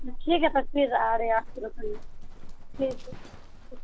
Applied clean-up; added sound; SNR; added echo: none; Livestock, farm animals, working animals; 5 dB; none.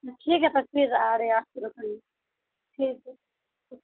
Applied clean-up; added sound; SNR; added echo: none; none; none; none.